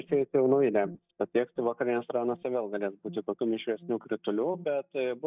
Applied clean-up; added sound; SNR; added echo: neural mask model DeepFilterNet 3.